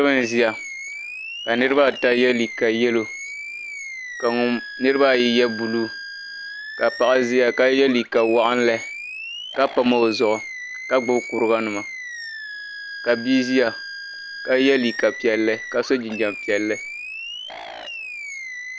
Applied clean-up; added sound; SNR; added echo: none; Animal; 12 dB; none.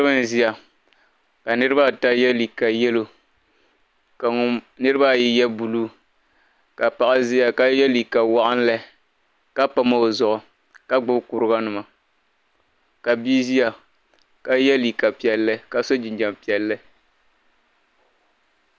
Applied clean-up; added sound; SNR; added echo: none; none; none; none.